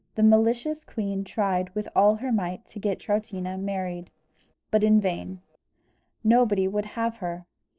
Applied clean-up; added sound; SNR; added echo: neural separator model SepFormer DNS4.